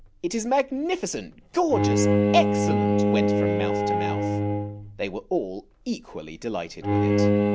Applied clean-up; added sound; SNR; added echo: none; Bowed string instrument; -4 dB; none.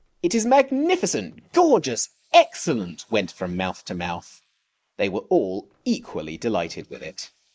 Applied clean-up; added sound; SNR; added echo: neural mask model Resemble Enhance denoiser.